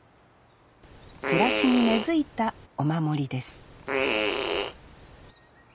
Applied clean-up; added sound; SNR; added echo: none; Fart; 1 dB; none.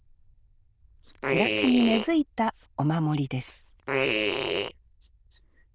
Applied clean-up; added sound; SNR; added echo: neural diffusion model UNIVERSE++.